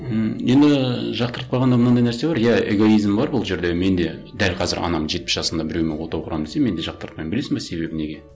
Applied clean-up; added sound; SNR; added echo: none; none; none; none.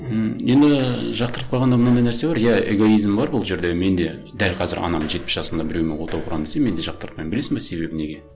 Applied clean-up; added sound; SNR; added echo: none; Walk, footsteps; 13 dB; none.